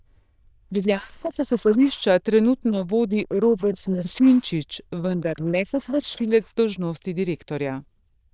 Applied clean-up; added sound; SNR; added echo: neural diffusion model UNIVERSE++.